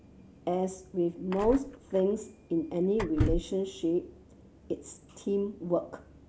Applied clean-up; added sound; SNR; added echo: none; Door / Car; 5 dB; none.